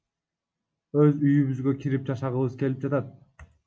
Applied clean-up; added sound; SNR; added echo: none; none; none; none.